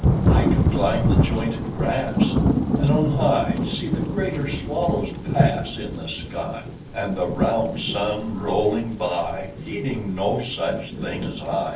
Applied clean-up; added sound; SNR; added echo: none; Thunder / Rain; -1 dB; reverberation time 0.3 s.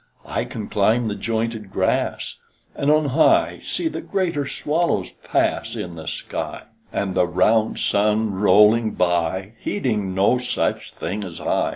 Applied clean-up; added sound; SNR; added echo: none; none; none; none.